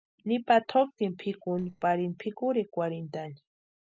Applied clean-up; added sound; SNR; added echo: neural separator model SepFormer DNS4.